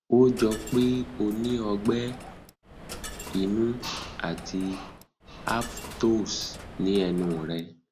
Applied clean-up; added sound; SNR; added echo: none; Coin (dropping); 13 dB; none.